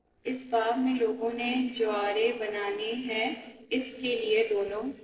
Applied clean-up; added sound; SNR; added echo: neural separator model SepFormer DNS4.